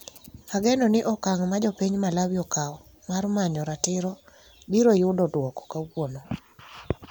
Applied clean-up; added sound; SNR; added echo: none; none; none; none.